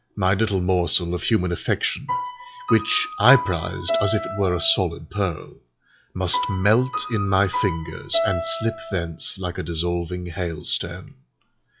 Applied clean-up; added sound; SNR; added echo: classical method log-MMSE.